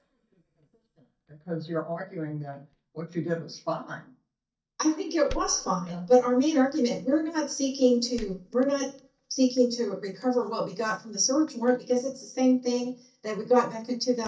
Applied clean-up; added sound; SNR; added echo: neural mask model DeepFilterNet 3.